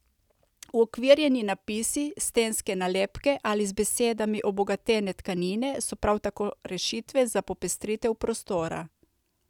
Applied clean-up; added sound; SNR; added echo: none; none; none; none.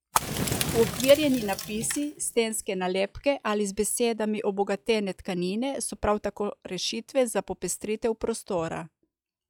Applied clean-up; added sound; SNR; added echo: classical method log-MMSE.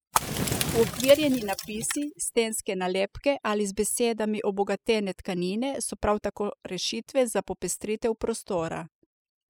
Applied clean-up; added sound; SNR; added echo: classical method spectral subtraction.